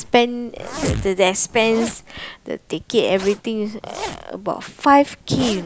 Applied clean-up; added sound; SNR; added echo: none; Zipper (clothing); 12 dB; none.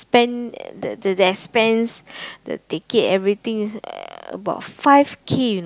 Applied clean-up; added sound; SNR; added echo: none; none; none; none.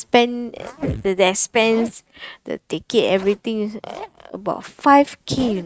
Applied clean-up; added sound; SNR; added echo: neural mask model RNNoise.